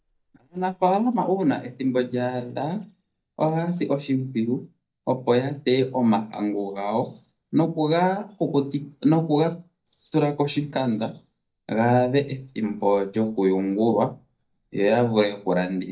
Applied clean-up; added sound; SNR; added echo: neural mask model DeepFilterNet 3.